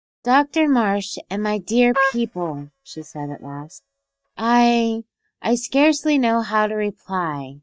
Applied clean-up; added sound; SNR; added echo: neural mask model DeepFilterNet 3.